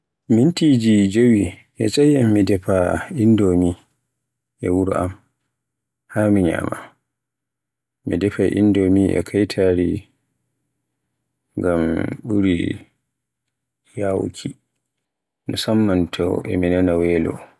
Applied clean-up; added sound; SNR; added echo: none; none; none; none.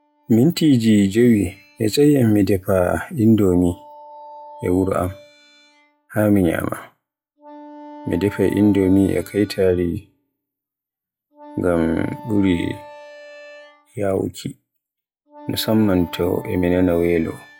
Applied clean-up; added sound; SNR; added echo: classical method log-MMSE.